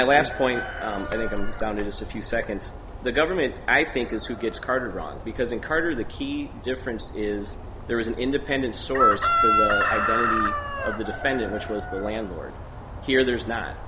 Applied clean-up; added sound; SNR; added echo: none; Chicken, rooster; 3 dB; none.